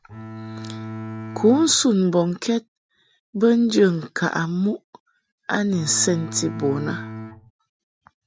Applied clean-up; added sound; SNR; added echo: none; Bowed string instrument; 11 dB; none.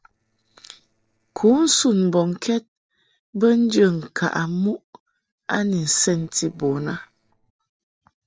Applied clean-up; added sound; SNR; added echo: neural separator model SepFormer DNS4.